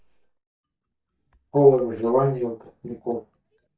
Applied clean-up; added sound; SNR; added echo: neural mask model DeepFilterNet 3.